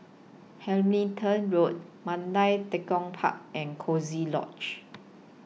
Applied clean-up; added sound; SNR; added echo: none; none; none; none.